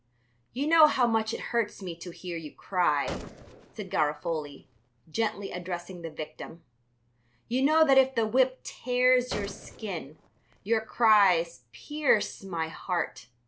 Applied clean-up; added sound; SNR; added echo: none; Gunshot, gunfire; 15 dB; none.